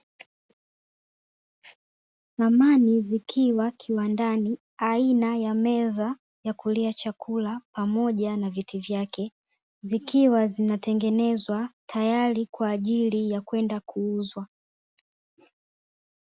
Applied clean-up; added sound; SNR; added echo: none; none; none; none.